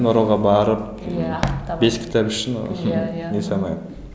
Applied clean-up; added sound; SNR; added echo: none; none; none; none.